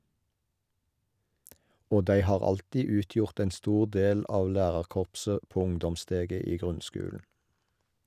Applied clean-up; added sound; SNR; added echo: none; none; none; none.